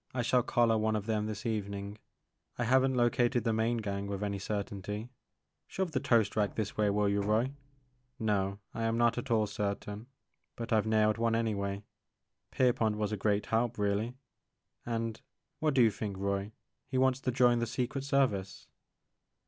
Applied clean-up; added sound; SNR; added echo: none; Knock; 19 dB; none.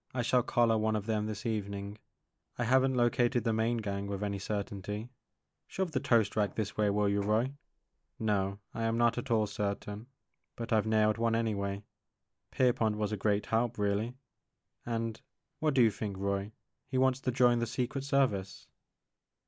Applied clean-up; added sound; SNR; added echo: neural mask model Resemble Enhance denoiser.